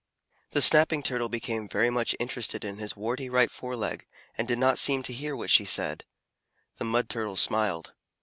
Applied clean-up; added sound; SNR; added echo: none; none; none; none.